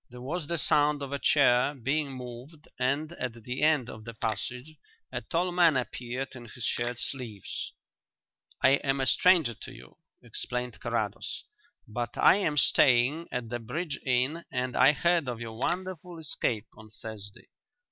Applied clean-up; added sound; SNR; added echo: none; Crackle; 12 dB; none.